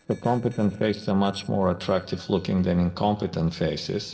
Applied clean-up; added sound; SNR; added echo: neural separator model SepFormer DNS4.